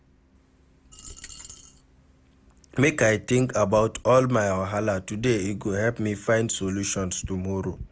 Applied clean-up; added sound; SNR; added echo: none; Coin (dropping); 19 dB; none.